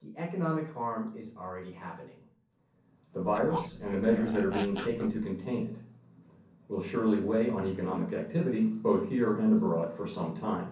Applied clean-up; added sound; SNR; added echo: none; Zipper (clothing); 10 dB; reverberation time 0.6 s.